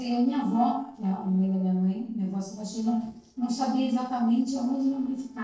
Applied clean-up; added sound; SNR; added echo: neural separator model SepFormer DNS4.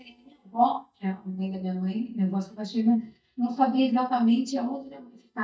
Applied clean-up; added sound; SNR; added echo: neural mask model DeepFilterNet 3.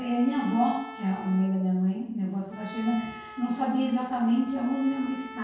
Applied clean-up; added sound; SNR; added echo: none; Trumpet; 17 dB; reverberation time 0.6 s.